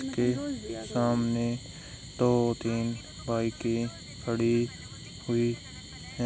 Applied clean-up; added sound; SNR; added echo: none; none; none; none.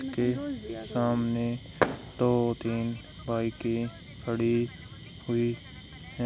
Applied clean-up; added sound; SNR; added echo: none; Fireworks; 6 dB; none.